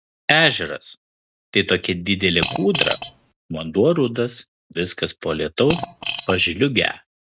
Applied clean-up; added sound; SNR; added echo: neural mask model RNNoise.